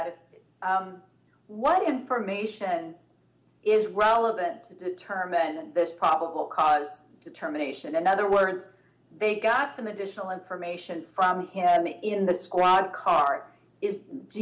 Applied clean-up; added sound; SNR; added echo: none; none; none; none.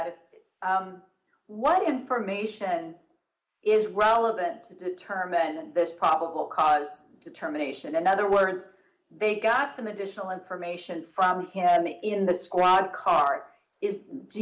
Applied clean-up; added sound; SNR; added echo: neural mask model Resemble Enhance denoiser.